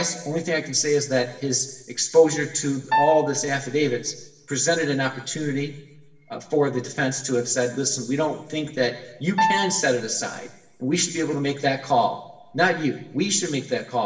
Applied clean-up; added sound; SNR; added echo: none; Piano; 3 dB; reverberation time 0.9 s.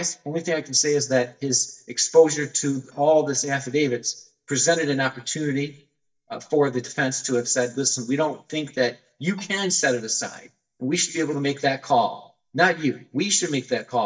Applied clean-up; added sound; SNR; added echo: neural mask model DeepFilterNet 3.